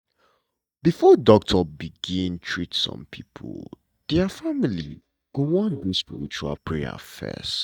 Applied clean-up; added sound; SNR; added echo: neural mask model DeepFilterNet 3.